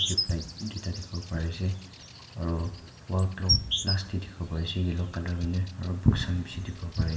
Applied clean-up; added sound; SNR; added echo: none; Insect; 7 dB; reverberation time 0.8 s.